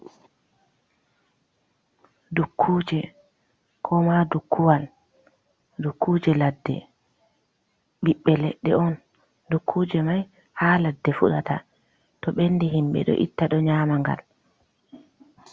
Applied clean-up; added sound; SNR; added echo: none; none; none; none.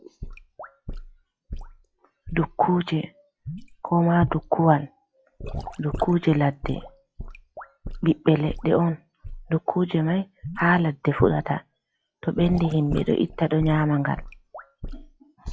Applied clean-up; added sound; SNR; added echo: classical method log-MMSE.